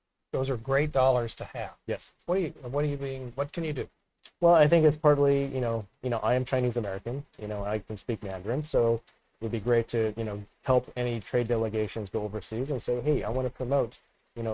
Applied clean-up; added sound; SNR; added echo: neural mask model RNNoise.